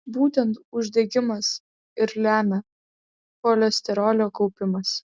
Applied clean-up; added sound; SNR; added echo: none; none; none; none.